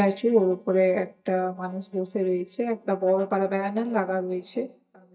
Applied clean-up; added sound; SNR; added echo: neural mask model DeepFilterNet 3.